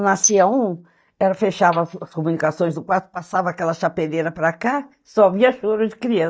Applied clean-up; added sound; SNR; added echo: neural mask model DeepFilterNet 3.